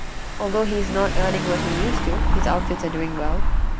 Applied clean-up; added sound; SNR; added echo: none; Engine / Car; -5 dB; none.